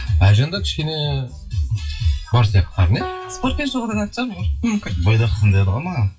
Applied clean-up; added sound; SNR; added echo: classical method WPE with log-MMSE.